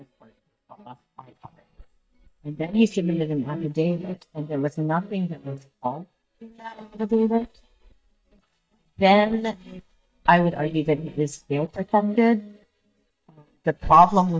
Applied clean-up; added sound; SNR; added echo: neural mask model DeepFilterNet 3.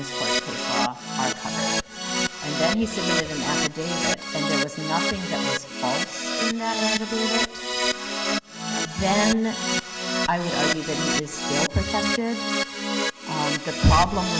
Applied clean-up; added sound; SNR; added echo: none; Keyboard (musical); -1 dB; reverberation time 1.0 s.